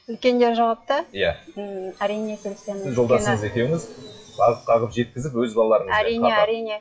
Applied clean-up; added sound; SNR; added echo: classical method WPE with log-MMSE.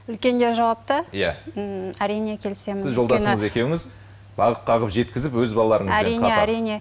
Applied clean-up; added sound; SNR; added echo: none; none; none; none.